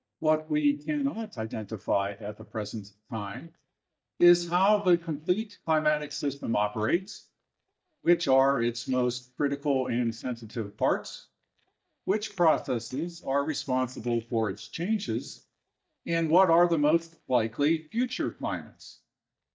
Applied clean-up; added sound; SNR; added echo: neural mask model DeepFilterNet 3.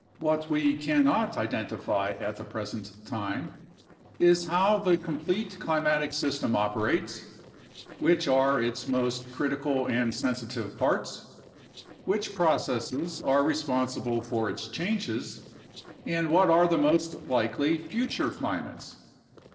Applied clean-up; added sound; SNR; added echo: neural separator model SepFormer DNS4.